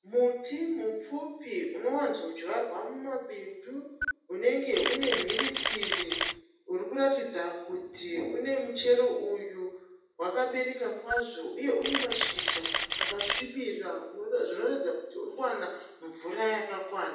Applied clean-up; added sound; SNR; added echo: none; Camera; 1 dB; reverberation time 0.8 s.